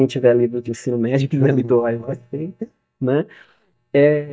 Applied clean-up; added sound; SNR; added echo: neural mask model DeepFilterNet 3.